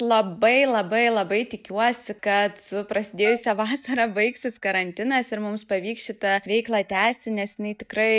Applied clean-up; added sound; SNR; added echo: neural mask model DeepFilterNet 3.